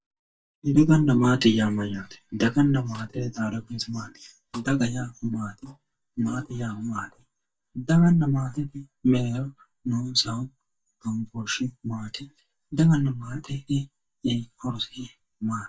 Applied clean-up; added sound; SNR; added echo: neural mask model DeepFilterNet 3.